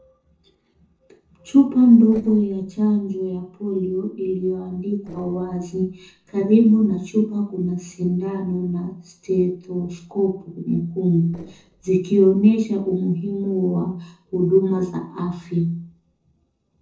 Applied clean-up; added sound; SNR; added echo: neural separator model SepFormer DNS4.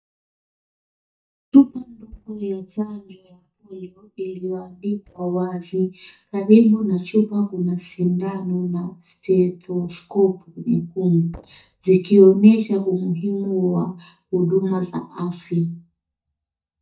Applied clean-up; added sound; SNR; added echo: neural mask model DeepFilterNet 3.